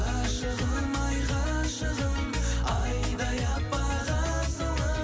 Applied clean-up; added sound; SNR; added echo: none; none; none; none.